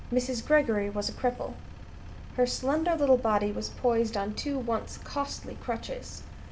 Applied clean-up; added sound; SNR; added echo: none; Engine; 14 dB; reverberation time 0.8 s.